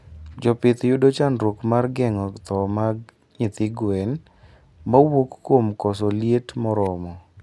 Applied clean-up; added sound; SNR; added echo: none; none; none; none.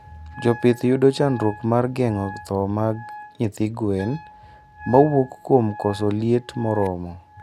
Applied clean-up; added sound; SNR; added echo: none; Wind instrument, woodwind instrument; 19 dB; none.